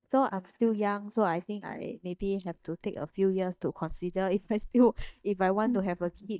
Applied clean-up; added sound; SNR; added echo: neural mask model DeepFilterNet 3.